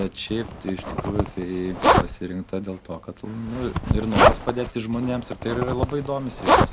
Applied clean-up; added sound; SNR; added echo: none; Zipper (clothing); -4 dB; none.